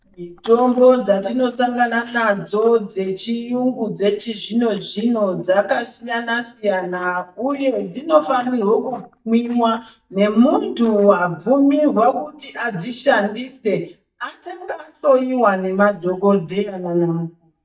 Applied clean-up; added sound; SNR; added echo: neural mask model DeepFilterNet 3.